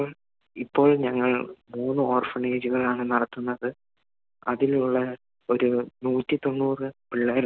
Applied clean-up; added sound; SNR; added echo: none; none; none; none.